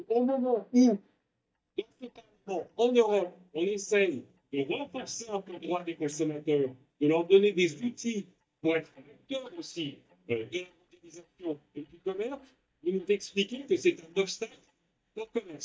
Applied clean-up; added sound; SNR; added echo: neural mask model DeepFilterNet 3.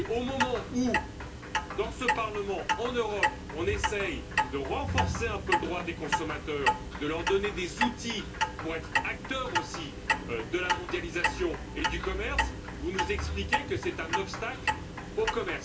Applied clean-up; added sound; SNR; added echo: none; Clock; -1 dB; reverberation time 0.2 s.